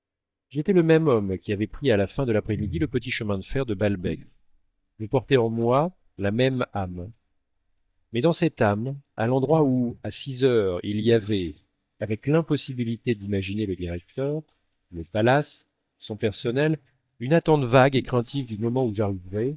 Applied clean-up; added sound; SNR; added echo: neural mask model DeepFilterNet 3.